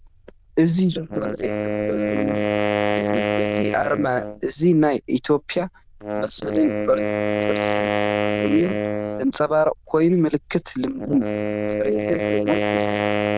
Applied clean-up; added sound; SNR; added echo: neural diffusion model UNIVERSE++.